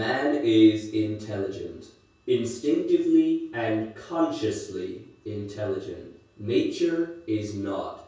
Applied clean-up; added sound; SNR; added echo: none; none; none; reverberation time 0.6 s.